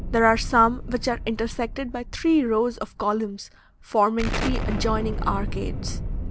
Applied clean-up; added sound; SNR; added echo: none; Explosion; 6 dB; none.